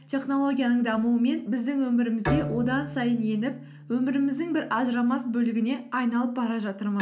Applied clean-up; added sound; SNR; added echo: none; Bowed string instrument; 12 dB; none.